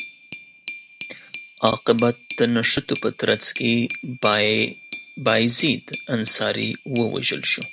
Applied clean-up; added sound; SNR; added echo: none; Glass; 13 dB; none.